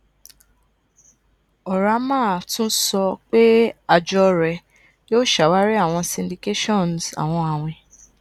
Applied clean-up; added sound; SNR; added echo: none; none; none; none.